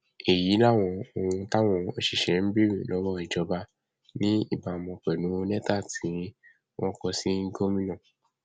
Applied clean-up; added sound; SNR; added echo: none; none; none; none.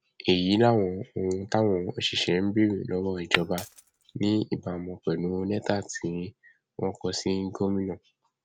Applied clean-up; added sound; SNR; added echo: none; Glass; 5 dB; none.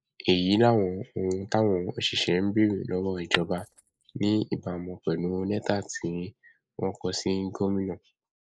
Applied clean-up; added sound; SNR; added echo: neural mask model Resemble Enhance denoiser.